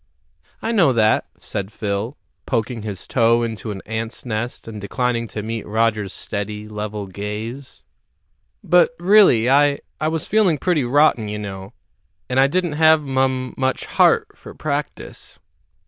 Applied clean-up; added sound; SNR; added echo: neural diffusion model UNIVERSE++.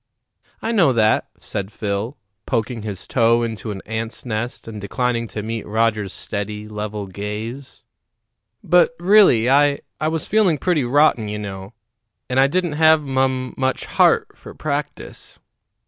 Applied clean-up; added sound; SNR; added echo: none; Cowbell; 18 dB; none.